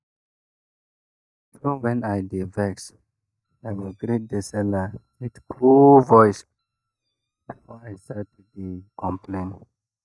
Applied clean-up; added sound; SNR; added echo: neural mask model DeepFilterNet 3.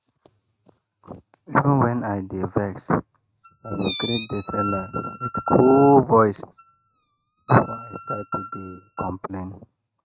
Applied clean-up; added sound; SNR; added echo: neural mask model RNNoise.